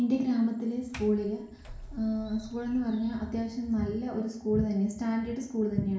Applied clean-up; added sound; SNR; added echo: none; Sliding door; 18 dB; reverberation time 0.6 s.